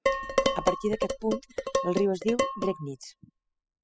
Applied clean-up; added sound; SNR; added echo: classical method spectral subtraction.